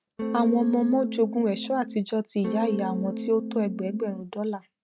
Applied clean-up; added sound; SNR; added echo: neural mask model RNNoise.